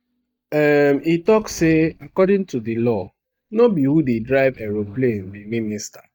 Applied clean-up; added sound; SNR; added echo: neural mask model DeepFilterNet 3.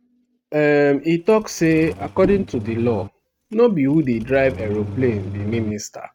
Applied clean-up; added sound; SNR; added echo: neural mask model RNNoise.